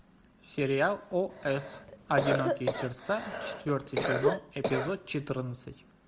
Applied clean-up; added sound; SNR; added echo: none; Cough; 0 dB; none.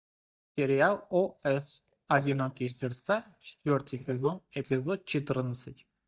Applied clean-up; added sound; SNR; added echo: neural mask model DeepFilterNet 3.